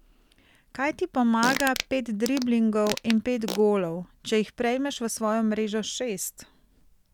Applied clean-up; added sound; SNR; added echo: none; Fart; 9 dB; none.